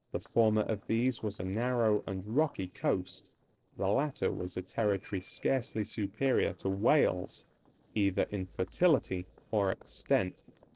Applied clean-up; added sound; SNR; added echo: neural separator model SepFormer DNS4.